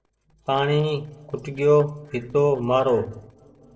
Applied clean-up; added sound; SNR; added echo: neural separator model SepFormer DNS4.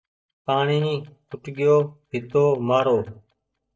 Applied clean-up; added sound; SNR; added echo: neural mask model DeepFilterNet 3.